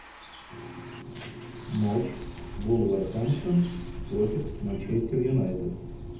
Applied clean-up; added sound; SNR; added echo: none; Bus; 12 dB; reverberation time 0.8 s.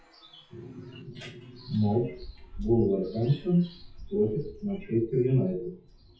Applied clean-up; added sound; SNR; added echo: classical method WPE with log-MMSE.